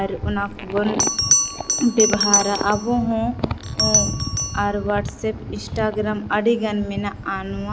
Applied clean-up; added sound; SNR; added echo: none; Bell; 3 dB; none.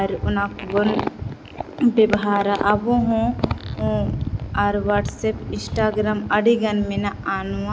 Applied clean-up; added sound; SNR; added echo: none; none; none; none.